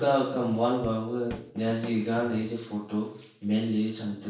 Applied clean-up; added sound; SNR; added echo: none; Drum kit; 15 dB; reverberation time 0.7 s.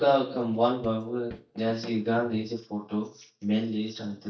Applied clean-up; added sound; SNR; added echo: neural mask model DeepFilterNet 3.